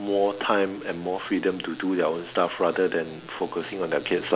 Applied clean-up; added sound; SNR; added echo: none; none; none; none.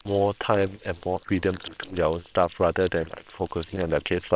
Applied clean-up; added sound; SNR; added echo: neural separator model SepFormer WHAMR!.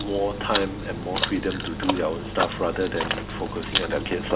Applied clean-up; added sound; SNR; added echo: none; Chewing, mastication; 2 dB; reverberation time 0.2 s.